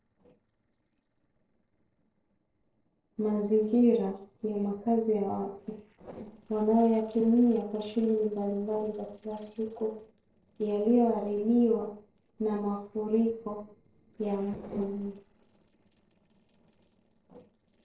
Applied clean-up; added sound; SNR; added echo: neural separator model SepFormer DNS4.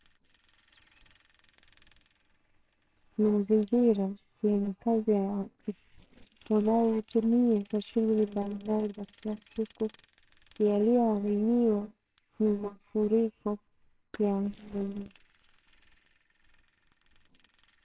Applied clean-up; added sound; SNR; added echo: neural separator model SepFormer WHAMR!.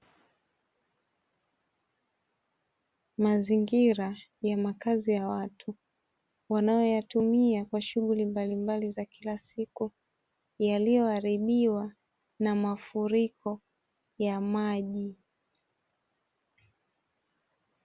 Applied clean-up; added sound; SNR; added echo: none; none; none; none.